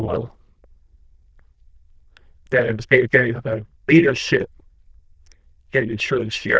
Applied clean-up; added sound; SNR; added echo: neural diffusion model UNIVERSE++.